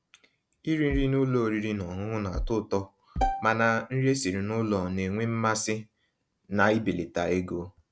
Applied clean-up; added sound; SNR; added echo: none; Bass drum + Bowed string instrument; 4 dB; none.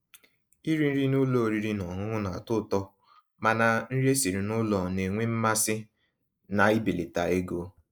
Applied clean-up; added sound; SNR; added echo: neural mask model Resemble Enhance denoiser.